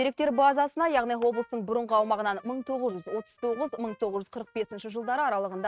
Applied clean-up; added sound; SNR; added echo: neural mask model RNNoise.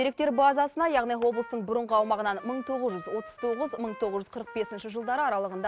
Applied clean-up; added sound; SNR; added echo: none; Trumpet; 19 dB; none.